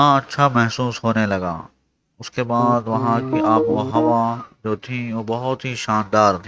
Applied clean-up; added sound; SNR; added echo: neural mask model RNNoise.